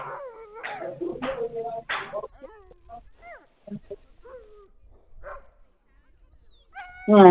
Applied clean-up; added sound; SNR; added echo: none; Dog; 20 dB; none.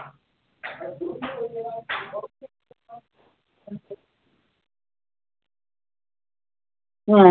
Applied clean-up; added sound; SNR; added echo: none; none; none; none.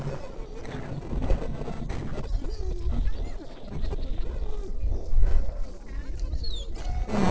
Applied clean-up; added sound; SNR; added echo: neural separator model SepFormer DNS4.